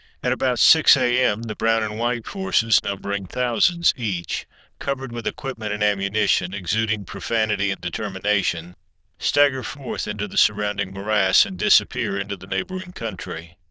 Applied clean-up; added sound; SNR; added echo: neural diffusion model UNIVERSE++.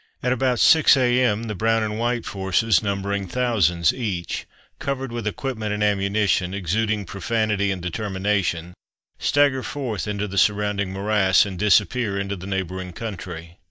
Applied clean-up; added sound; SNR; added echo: neural mask model DeepFilterNet 3.